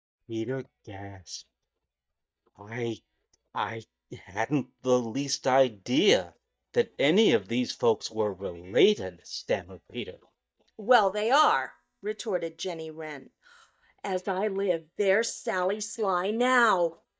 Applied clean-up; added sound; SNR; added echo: neural mask model DeepFilterNet 3.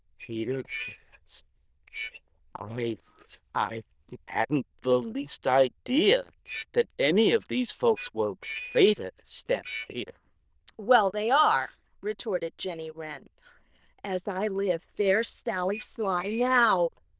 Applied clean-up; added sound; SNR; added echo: neural diffusion model UNIVERSE++.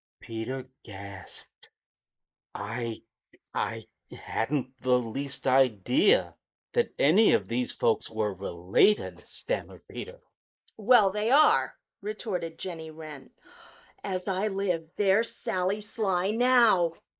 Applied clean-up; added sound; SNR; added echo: neural mask model Resemble Enhance denoiser.